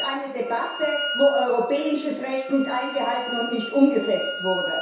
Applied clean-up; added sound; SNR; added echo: none; Wind instrument, woodwind instrument; 9 dB; reverberation time 0.7 s.